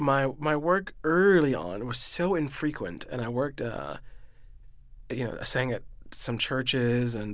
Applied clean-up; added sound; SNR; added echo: none; none; none; none.